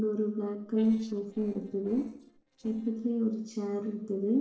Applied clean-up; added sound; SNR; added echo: neural separator model SepFormer DNS4.